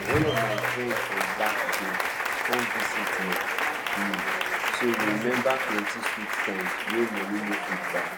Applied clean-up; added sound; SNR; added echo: none; Applause; -4 dB; none.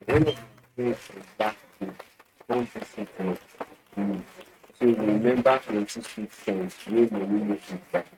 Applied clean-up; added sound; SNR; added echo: neural mask model RNNoise.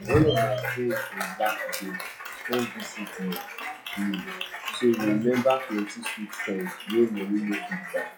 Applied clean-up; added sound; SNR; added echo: classical method log-MMSE.